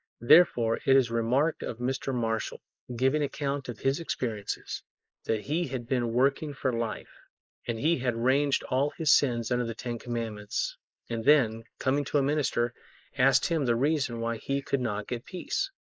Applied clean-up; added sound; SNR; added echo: neural mask model Resemble Enhance denoiser.